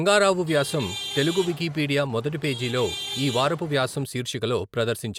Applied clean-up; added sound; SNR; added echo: none; Traffic noise, roadway noise / Vehicle horn, car horn, honking; 12 dB; none.